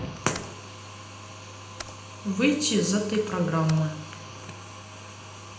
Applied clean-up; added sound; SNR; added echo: none; Computer keyboard; 20 dB; reverberation time 0.8 s.